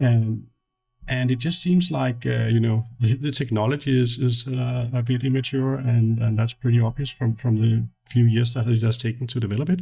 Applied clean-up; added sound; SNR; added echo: neural mask model DeepFilterNet 3.